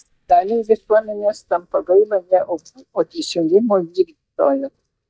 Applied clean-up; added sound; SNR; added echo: neural mask model DeepFilterNet 3.